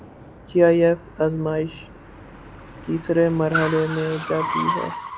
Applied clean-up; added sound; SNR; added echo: none; Car; 9 dB; none.